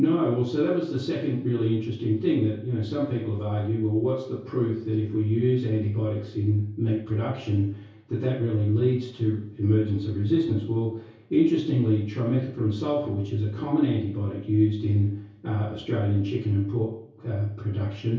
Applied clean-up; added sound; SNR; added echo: none; none; none; reverberation time 0.6 s.